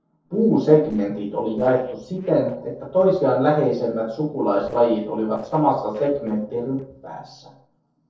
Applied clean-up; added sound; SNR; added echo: neural separator model SepFormer DNS4.